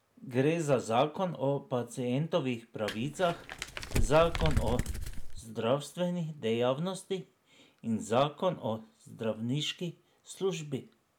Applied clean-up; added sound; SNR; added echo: none; Crumpling, crinkling; 0 dB; none.